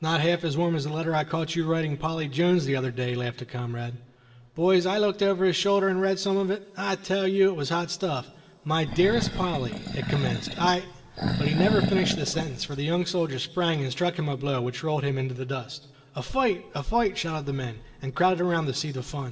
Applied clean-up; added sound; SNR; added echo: none; Animal; 3 dB; reverberation time 2.5 s.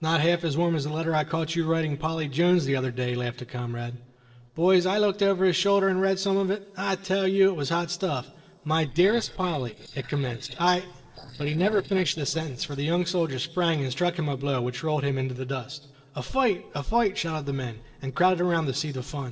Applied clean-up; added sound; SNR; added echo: neural separator model SepFormer DNS4.